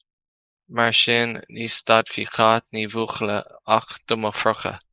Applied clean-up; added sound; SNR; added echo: neural mask model Resemble Enhance denoiser.